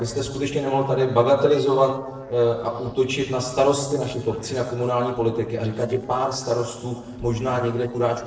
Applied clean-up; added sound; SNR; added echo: neural separator model SepFormer DNS4.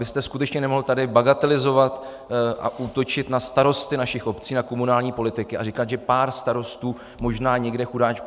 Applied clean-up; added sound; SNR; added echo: none; none; none; none.